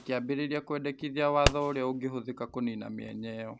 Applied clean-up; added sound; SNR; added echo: none; Fireworks; 6 dB; none.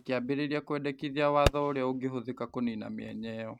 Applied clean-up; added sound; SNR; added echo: neural mask model RNNoise.